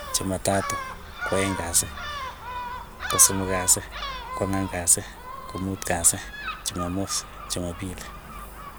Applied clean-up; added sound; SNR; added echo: none; Gull, seagull; 7 dB; none.